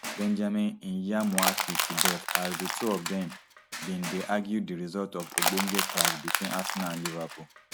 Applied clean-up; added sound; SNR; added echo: none; Crushing; 0 dB; none.